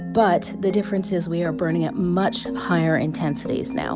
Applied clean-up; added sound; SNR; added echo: none; none; none; none.